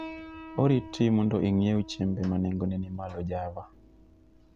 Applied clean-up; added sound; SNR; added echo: none; Piano; 18 dB; none.